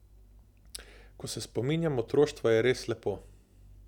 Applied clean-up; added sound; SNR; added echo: none; none; none; none.